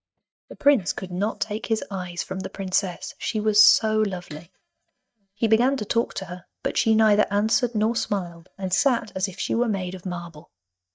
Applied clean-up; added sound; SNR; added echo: neural mask model DeepFilterNet 3.